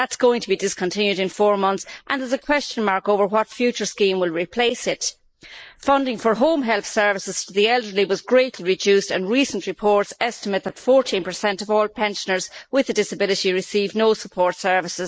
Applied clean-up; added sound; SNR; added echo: neural mask model Resemble Enhance denoiser.